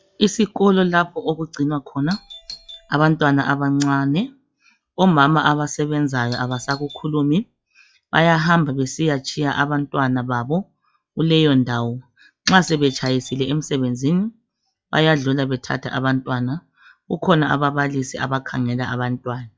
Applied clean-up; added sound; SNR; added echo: classical method log-MMSE.